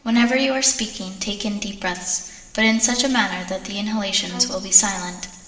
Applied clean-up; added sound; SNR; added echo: none; Bowed string instrument; 17 dB; reverberation time 2.4 s.